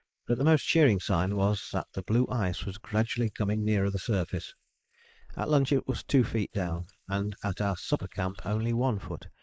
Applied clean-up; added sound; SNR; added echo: neural mask model Resemble Enhance denoiser.